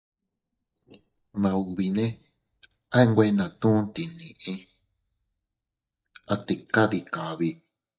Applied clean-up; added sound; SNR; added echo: neural mask model DeepFilterNet 3.